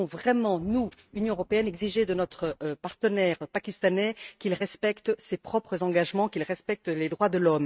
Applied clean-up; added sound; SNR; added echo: neural mask model RNNoise.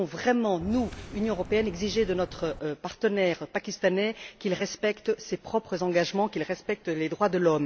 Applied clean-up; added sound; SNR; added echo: none; Subway, metro, underground; 14 dB; none.